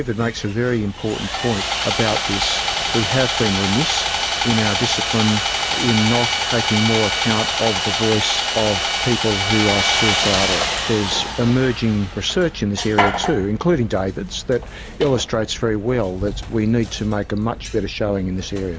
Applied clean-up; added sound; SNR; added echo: none; Sawing; 2 dB; none.